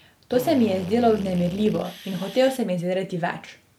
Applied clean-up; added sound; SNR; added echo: none; Drill; 15 dB; none.